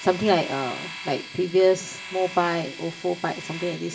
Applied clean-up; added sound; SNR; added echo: none; Domestic sounds, home sounds; 13 dB; reverberation time 0.5 s.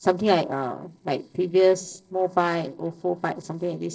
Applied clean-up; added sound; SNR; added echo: neural separator model SepFormer DNS4.